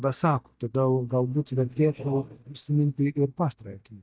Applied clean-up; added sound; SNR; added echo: neural mask model DeepFilterNet 3.